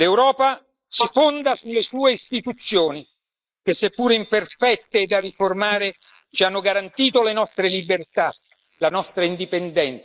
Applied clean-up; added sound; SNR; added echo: neural mask model Resemble Enhance denoiser.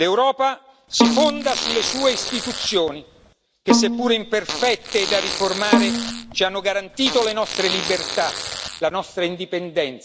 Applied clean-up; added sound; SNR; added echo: none; Bowed string instrument + Fart; 2 dB; none.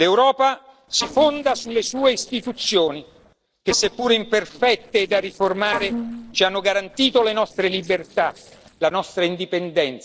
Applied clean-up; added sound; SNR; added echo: neural separator model SepFormer DNS4.